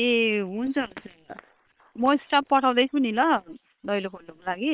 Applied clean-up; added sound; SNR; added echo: neural separator model SepFormer WHAM!.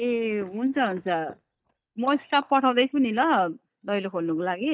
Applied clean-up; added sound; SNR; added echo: neural mask model DeepFilterNet 3.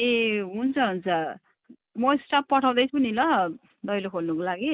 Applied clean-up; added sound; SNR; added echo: none; none; none; none.